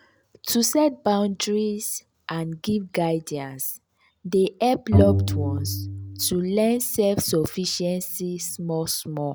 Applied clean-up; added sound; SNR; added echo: none; Bowed string instrument; 2 dB; none.